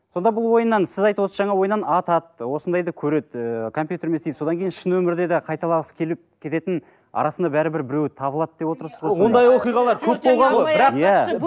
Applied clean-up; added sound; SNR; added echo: none; none; none; none.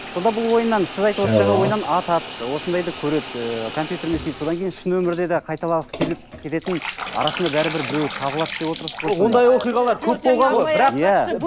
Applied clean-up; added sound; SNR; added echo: none; Bathtub (filling or washing) / Water tap, faucet; 9 dB; none.